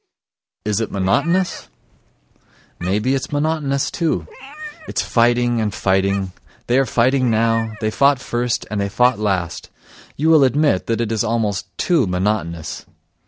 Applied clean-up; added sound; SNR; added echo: none; Meow; 19 dB; none.